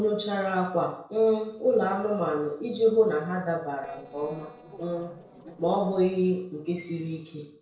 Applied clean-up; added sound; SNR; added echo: neural separator model SepFormer DNS4.